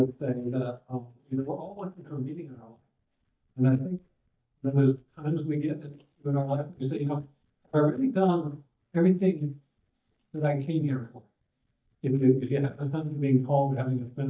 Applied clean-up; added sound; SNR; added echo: neural mask model DeepFilterNet 3.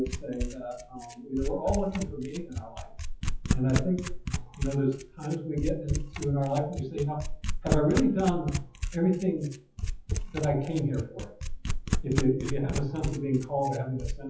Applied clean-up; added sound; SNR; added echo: classical method WPE with log-MMSE.